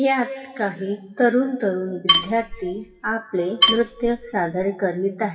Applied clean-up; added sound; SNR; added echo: classical method WPE with log-MMSE.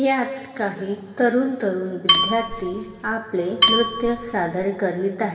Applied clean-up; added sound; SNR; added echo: none; Dishes, pots, and pans / Glass / Bell; -1 dB; reverberation time 2.0 s.